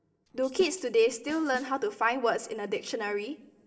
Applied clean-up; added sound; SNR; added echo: neural separator model SepFormer DNS4.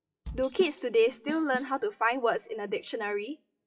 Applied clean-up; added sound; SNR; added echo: classical method WPE with log-MMSE.